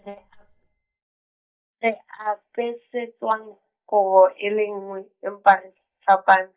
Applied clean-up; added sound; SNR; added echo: neural mask model DeepFilterNet 3.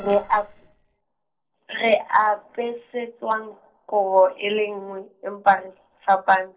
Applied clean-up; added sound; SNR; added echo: neural separator model SepFormer DNS4.